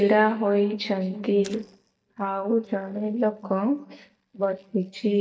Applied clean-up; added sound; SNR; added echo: neural mask model DeepFilterNet 3.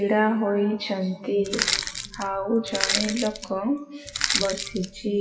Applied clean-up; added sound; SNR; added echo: classical method WPE with log-MMSE.